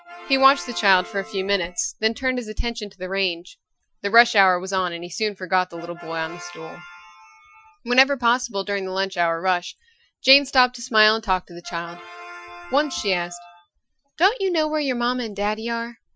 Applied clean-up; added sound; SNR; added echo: classical method Wiener filter.